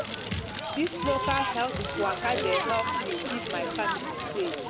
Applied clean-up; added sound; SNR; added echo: none; Crackle; -2 dB; none.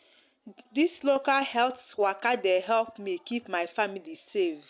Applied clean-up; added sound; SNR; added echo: none; none; none; none.